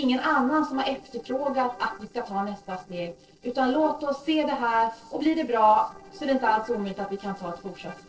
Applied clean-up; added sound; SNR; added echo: neural separator model SepFormer DNS4.